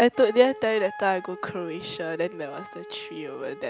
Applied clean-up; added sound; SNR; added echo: none; Wind instrument, woodwind instrument; 15 dB; none.